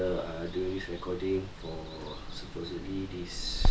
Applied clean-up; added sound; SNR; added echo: none; Water; -2 dB; none.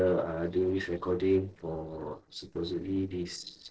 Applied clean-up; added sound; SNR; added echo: neural separator model SepFormer DNS4.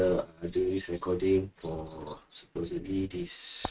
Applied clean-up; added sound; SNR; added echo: neural mask model RNNoise.